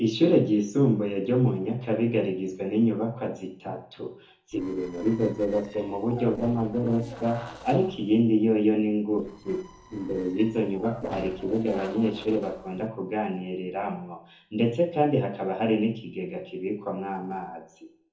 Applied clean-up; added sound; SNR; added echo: neural separator model SepFormer DNS4.